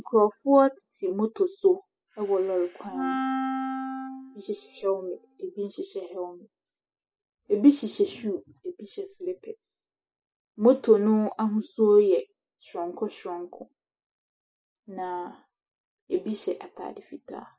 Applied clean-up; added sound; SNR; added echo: classical method spectral subtraction.